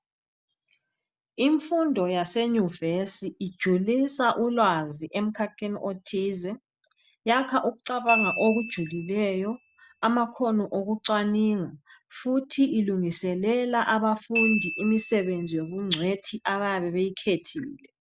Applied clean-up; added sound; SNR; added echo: none; Glockenspiel; 9 dB; none.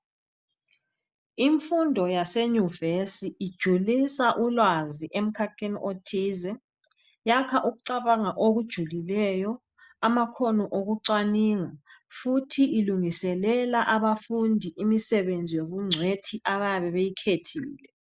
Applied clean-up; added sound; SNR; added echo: neural mask model Resemble Enhance denoiser.